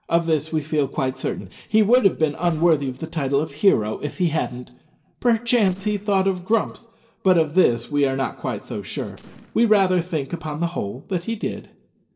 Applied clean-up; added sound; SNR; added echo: neural separator model SepFormer DNS4.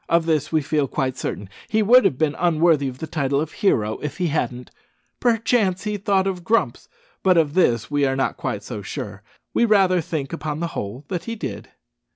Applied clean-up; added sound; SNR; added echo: none; none; none; none.